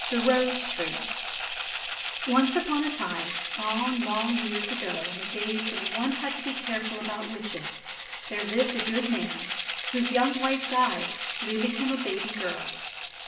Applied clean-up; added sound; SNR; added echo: none; Rattle (instrument); -3 dB; reverberation time 0.7 s.